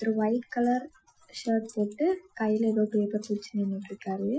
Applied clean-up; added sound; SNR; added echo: classical method Wiener filter.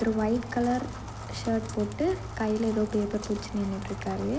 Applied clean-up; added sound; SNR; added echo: none; Rain; 9 dB; none.